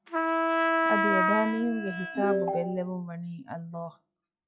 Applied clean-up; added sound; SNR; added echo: classical method log-MMSE.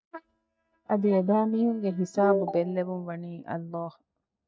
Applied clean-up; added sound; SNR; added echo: neural mask model DeepFilterNet 3.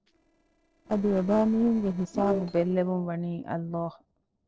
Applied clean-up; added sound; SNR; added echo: neural separator model SepFormer DNS4.